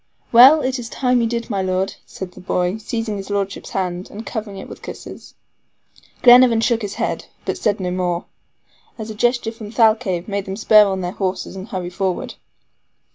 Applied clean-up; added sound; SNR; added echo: none; none; none; none.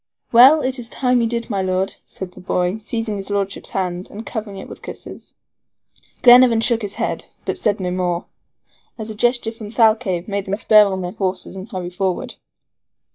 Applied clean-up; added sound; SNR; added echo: neural mask model DeepFilterNet 3.